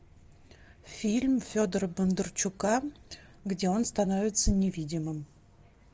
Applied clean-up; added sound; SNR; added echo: none; none; none; none.